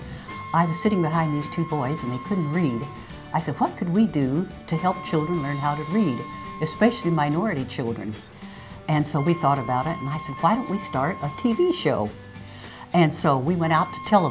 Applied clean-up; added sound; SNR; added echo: none; Wind instrument, woodwind instrument; 16 dB; none.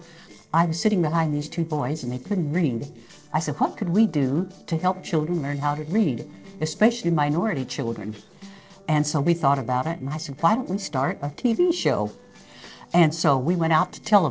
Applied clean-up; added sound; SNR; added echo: neural separator model SepFormer DNS4.